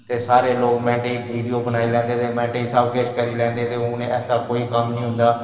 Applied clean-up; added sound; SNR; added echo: none; none; none; reverberation time 2.3 s.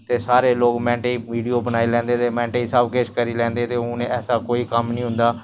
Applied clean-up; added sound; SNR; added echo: none; none; none; none.